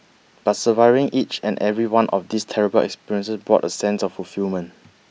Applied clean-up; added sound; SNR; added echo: none; none; none; none.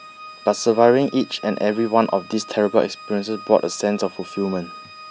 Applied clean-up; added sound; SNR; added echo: none; Organ; 19 dB; none.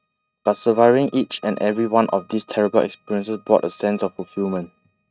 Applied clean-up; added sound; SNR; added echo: neural mask model RNNoise.